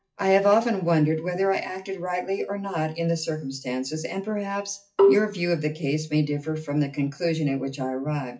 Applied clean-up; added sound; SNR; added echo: classical method WPE with log-MMSE.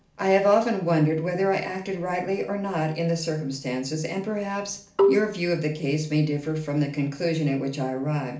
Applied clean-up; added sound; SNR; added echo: none; Marimba, xylophone; -1 dB; reverberation time 0.4 s.